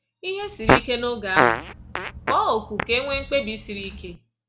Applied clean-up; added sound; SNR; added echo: none; Fart; -2 dB; none.